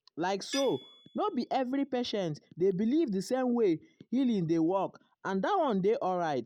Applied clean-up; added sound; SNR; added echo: none; Tools; 19 dB; none.